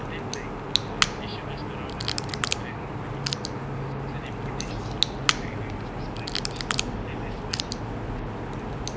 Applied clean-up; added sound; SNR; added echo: none; Crack / Crackle; 2 dB; none.